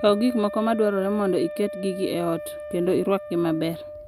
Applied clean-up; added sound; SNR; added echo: none; Wind instrument, woodwind instrument; 11 dB; none.